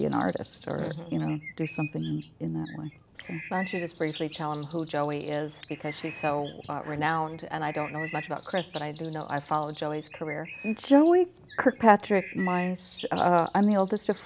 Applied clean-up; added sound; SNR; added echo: none; Bird; 17 dB; none.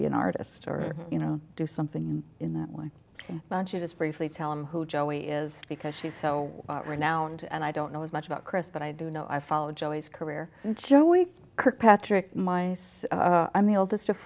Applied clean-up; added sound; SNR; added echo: none; none; none; none.